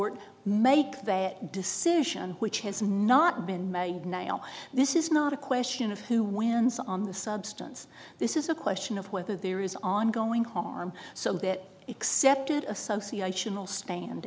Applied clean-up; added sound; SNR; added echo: none; none; none; none.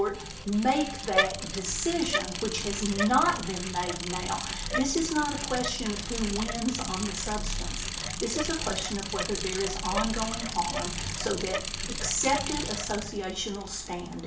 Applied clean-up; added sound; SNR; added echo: none; Bicycle; 3 dB; reverberation time 0.3 s.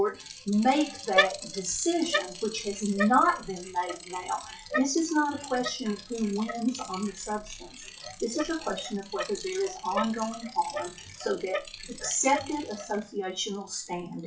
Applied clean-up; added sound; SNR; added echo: classical method WPE with log-MMSE.